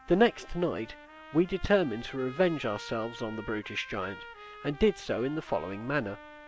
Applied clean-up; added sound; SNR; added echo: none; Trumpet; 18 dB; none.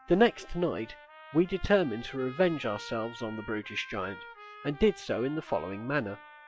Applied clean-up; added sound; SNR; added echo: classical method log-MMSE.